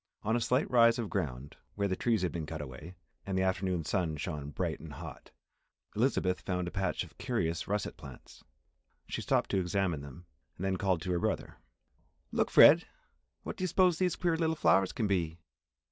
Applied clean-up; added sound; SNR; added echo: none; none; none; none.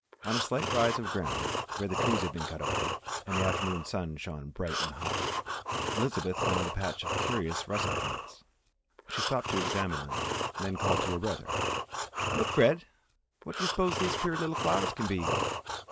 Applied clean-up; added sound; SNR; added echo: none; Breathing; 0 dB; none.